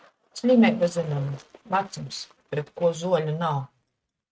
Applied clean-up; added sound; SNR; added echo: neural mask model RNNoise.